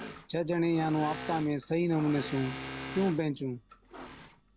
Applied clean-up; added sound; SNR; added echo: none; Engine / Mechanisms; 11 dB; none.